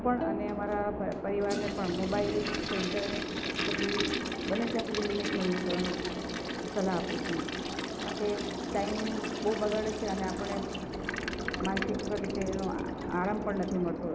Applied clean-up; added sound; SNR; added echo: none; Toilet flush + Bowed string instrument; 6 dB; none.